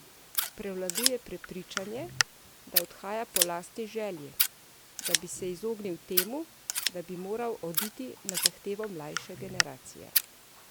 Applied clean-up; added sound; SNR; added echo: none; Scissors; -4 dB; none.